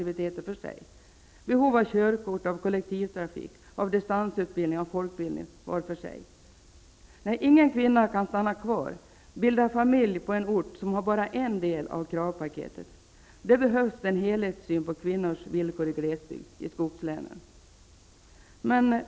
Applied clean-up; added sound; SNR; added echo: none; none; none; none.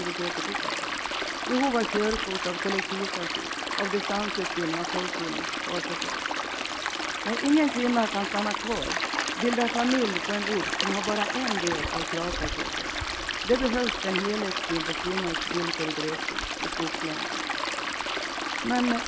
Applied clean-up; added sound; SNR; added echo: none; Stream; 0 dB; none.